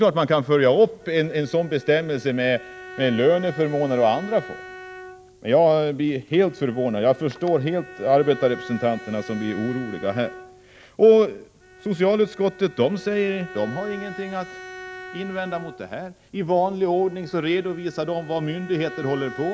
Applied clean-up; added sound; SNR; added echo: none; Bowed string instrument; 18 dB; none.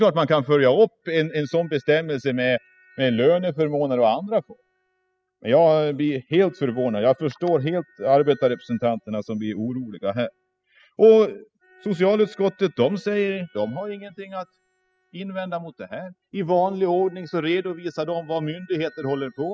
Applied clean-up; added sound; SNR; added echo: classical method spectral subtraction.